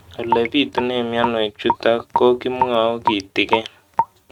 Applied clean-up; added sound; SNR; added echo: neural mask model RNNoise.